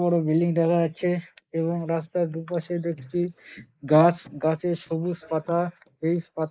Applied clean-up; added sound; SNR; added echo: neural mask model Resemble Enhance denoiser.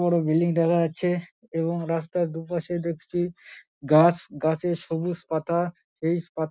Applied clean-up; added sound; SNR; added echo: none; none; none; none.